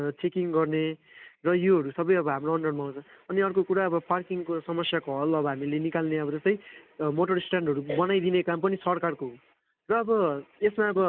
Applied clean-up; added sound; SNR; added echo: none; none; none; none.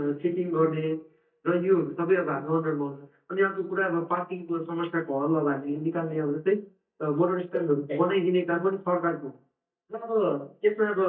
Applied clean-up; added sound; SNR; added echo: neural mask model DeepFilterNet 3.